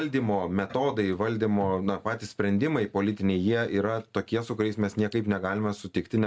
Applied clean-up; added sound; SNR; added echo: none; none; none; none.